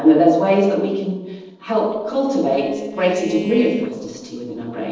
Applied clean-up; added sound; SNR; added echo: neural separator model SepFormer DNS4.